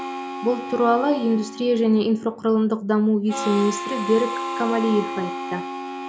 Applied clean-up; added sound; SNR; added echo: none; Harmonica; 9 dB; none.